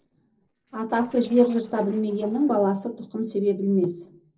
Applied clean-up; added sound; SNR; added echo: neural separator model SepFormer DNS4.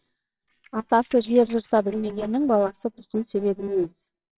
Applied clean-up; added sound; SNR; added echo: neural separator model SepFormer WHAMR!.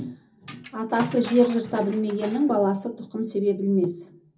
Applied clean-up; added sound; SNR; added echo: none; Tools; 17 dB; reverberation time 0.4 s.